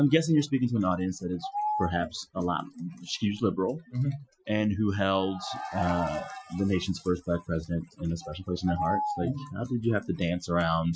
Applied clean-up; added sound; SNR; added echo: classical method Wiener filter.